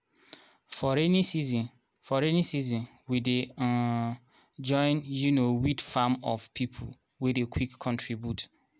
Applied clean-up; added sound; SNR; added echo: none; none; none; none.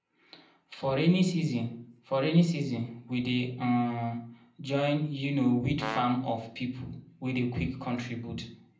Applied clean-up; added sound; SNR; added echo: none; Brass instrument; 9 dB; reverberation time 0.6 s.